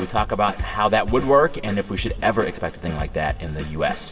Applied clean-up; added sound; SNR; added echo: none; Livestock, farm animals, working animals; 14 dB; reverberation time 2.2 s.